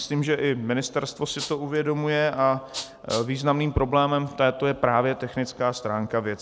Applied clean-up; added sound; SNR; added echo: none; Rattle (instrument); 11 dB; none.